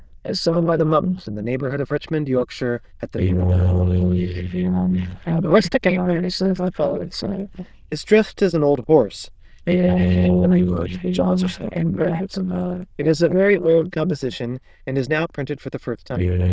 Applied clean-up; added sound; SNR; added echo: neural diffusion model UNIVERSE++.